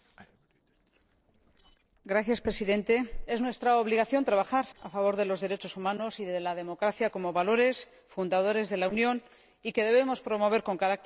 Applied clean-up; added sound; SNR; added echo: neural separator model SepFormer DNS4.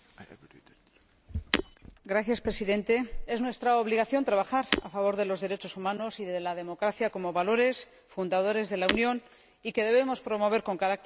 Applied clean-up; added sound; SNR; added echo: none; Shatter; 7 dB; none.